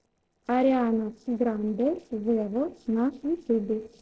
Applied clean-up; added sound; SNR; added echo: neural separator model SepFormer DNS4.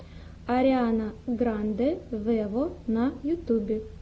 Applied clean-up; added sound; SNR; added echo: none; none; none; none.